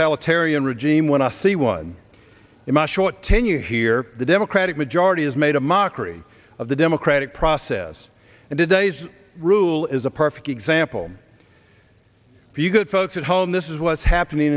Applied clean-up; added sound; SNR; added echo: none; none; none; none.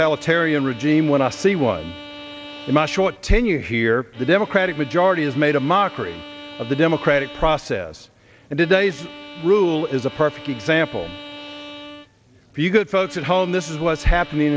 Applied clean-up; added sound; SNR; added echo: none; Bowed string instrument; 18 dB; none.